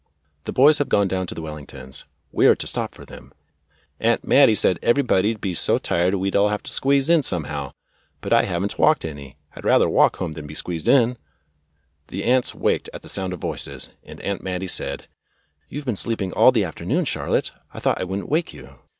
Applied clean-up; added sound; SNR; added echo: none; none; none; none.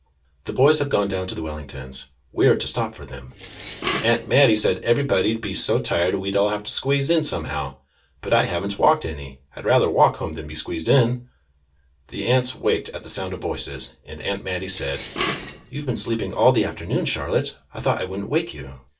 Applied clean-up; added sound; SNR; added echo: none; Dishes, pots, and pans; 10 dB; reverberation time 0.2 s.